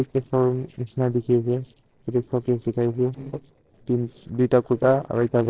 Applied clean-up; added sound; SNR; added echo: neural separator model SepFormer DNS4.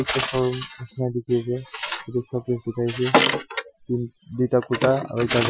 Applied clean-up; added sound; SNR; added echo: classical method Wiener filter.